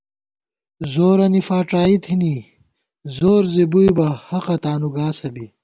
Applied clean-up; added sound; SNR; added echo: none; none; none; none.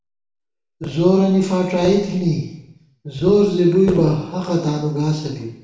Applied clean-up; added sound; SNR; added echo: none; none; none; reverberation time 0.8 s.